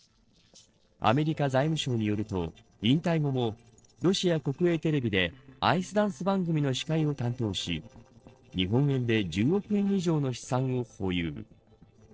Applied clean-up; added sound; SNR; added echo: neural separator model SepFormer DNS4.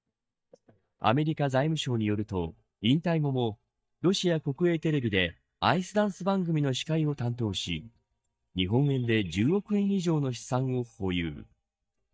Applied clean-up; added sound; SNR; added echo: neural mask model DeepFilterNet 3.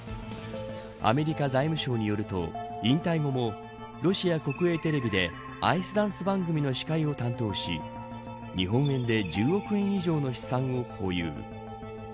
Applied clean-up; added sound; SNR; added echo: none; none; none; none.